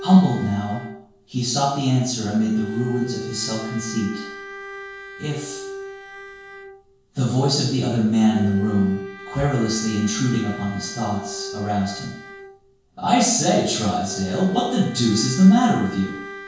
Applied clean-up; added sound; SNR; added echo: none; Bowed string instrument; 14 dB; reverberation time 0.6 s.